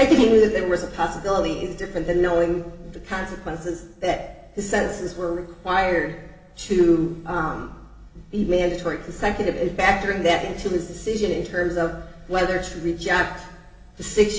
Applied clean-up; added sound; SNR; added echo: none; none; none; reverberation time 1.2 s.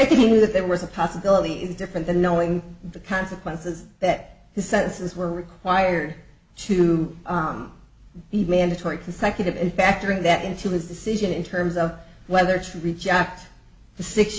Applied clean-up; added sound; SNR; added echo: none; none; none; none.